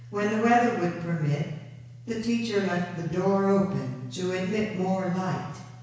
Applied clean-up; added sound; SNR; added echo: none; none; none; reverberation time 1.1 s.